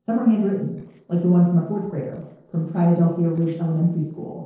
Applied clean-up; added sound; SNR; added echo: neural separator model SepFormer DNS4.